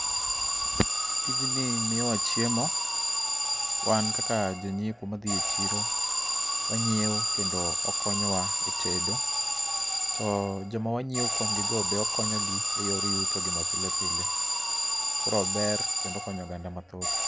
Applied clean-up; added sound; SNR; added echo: none; Alarm; -4 dB; none.